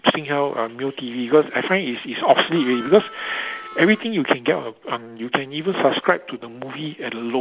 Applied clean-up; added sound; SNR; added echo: none; Harmonica; 16 dB; none.